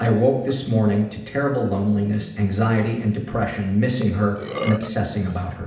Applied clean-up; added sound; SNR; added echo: none; Burping, eructation; 17 dB; reverberation time 0.8 s.